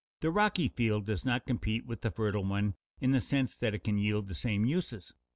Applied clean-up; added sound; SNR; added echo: none; none; none; none.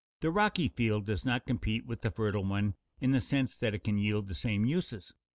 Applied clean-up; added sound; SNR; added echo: neural mask model Resemble Enhance denoiser.